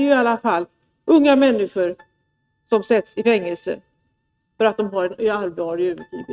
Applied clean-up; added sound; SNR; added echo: neural mask model RNNoise.